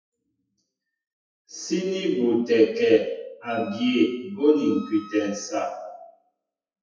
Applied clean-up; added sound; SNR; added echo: classical method WPE with log-MMSE.